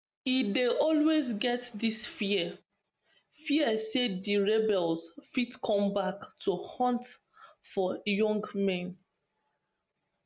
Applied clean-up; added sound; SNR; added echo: none; none; none; none.